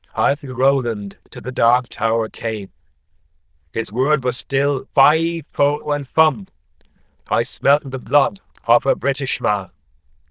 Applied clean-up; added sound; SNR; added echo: neural diffusion model UNIVERSE++.